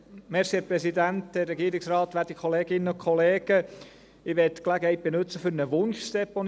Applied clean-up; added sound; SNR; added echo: none; none; none; none.